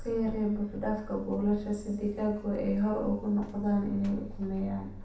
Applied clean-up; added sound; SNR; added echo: none; Buzz; 13 dB; reverberation time 0.7 s.